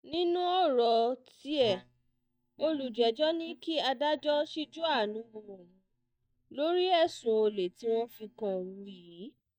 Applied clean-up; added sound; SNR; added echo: neural mask model DeepFilterNet 3.